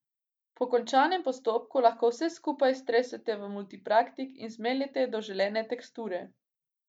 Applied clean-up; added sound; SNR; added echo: none; none; none; none.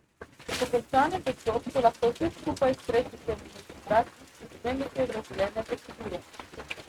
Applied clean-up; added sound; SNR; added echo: neural mask model RNNoise.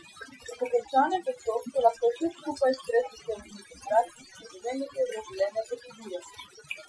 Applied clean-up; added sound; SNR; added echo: classical method Wiener filter.